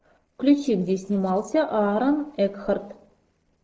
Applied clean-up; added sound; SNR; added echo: neural separator model SepFormer DNS4.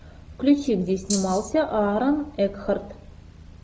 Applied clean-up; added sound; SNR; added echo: none; Rattle (instrument); 7 dB; none.